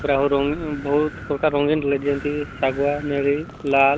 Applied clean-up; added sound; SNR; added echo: none; Wind + Boom; 15 dB; none.